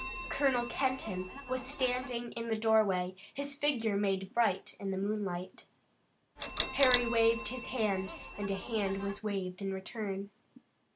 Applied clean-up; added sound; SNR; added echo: none; Bell; -3 dB; none.